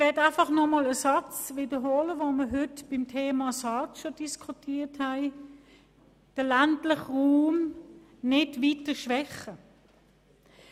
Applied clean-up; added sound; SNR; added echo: none; none; none; none.